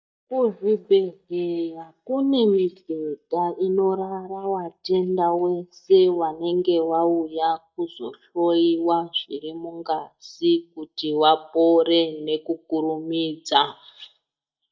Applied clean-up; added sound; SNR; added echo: neural mask model DeepFilterNet 3.